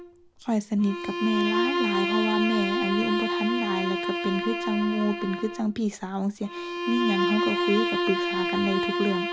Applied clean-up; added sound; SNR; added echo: none; Bowed string instrument; 0 dB; none.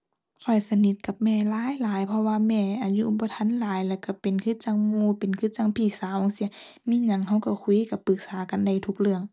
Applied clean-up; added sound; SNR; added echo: none; none; none; none.